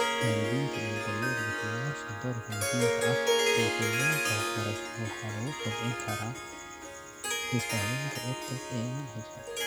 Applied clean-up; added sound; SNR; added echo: none; Harp; -4 dB; none.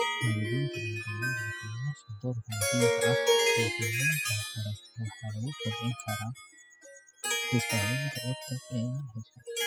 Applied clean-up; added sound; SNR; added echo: classical method spectral subtraction.